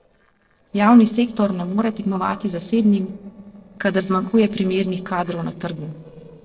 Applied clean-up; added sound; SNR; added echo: neural separator model SepFormer DNS4.